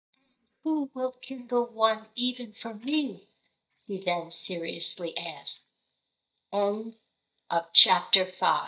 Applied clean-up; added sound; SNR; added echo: neural mask model DeepFilterNet 3.